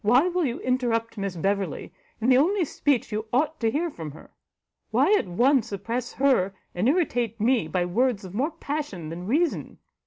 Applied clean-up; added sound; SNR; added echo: none; none; none; none.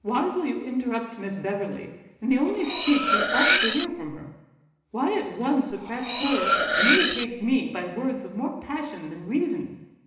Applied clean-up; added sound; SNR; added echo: none; Cutlery, silverware; -3 dB; reverberation time 1.0 s.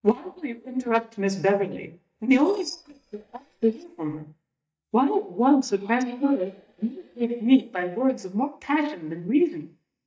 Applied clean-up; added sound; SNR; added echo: neural mask model DeepFilterNet 3.